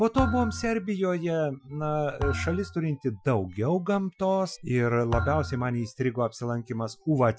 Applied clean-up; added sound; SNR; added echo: classical method Wiener filter.